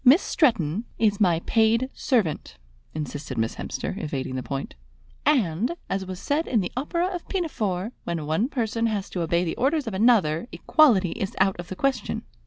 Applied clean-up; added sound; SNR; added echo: none; none; none; none.